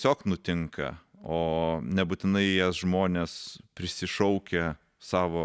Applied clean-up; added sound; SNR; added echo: none; none; none; none.